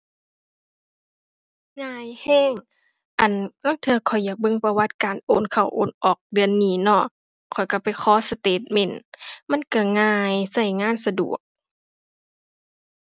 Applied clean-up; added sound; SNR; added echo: none; none; none; none.